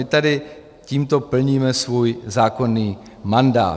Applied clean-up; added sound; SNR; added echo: none; none; none; none.